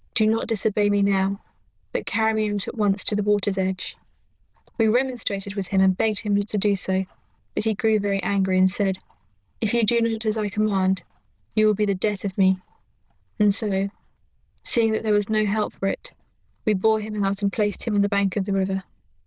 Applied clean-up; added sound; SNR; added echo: neural diffusion model UNIVERSE++.